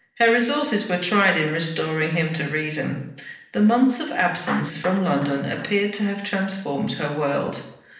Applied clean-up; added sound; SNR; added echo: neural separator model SepFormer DNS4.